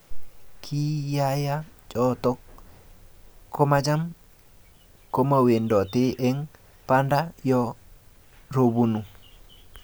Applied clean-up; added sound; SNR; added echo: none; none; none; none.